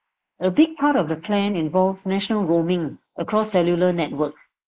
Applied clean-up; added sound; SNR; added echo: neural mask model Resemble Enhance denoiser.